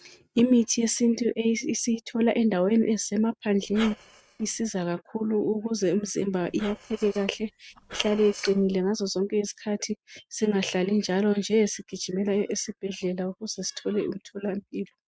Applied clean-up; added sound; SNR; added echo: neural mask model RNNoise.